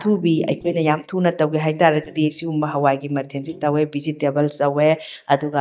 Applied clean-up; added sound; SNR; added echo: neural mask model DeepFilterNet 3.